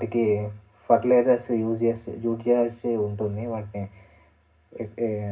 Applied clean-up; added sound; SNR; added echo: none; none; none; reverberation time 0.4 s.